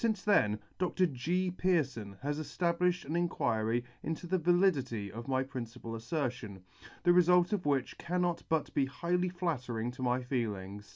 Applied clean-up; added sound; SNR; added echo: none; none; none; none.